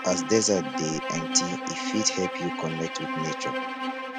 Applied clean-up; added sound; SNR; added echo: none; Bowed string instrument; 3 dB; none.